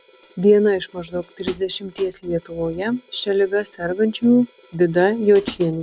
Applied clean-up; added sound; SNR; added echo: none; Hi-hat; 19 dB; none.